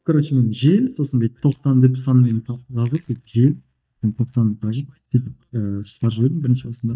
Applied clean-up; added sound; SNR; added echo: neural mask model DeepFilterNet 3.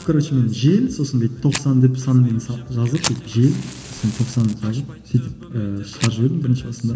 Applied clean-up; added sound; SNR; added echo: none; Fire; 16 dB; reverberation time 1.6 s.